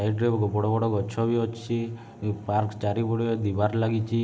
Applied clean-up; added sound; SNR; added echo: none; none; none; none.